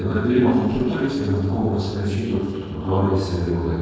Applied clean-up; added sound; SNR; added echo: neural separator model SepFormer DNS4.